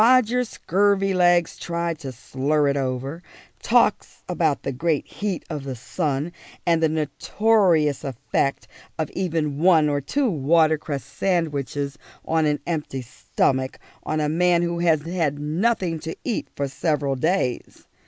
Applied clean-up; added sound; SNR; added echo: none; none; none; none.